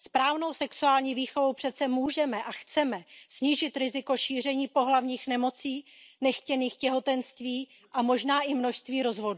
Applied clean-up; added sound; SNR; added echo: none; none; none; none.